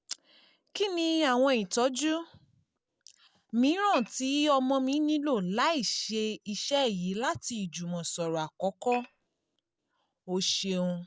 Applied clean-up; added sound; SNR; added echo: none; Dishes, pots, and pans / Glass; 14 dB; none.